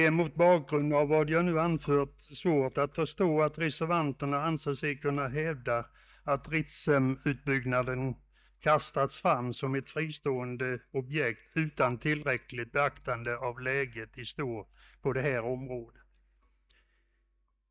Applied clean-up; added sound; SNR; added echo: neural mask model DeepFilterNet 3.